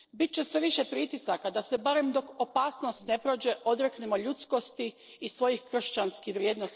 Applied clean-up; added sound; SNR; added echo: neural separator model SepFormer DNS4.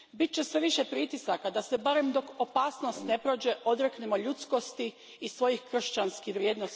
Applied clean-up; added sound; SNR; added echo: none; Fart; 17 dB; none.